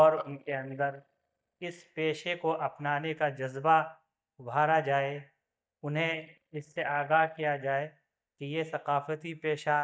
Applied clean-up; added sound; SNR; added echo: neural mask model DeepFilterNet 3.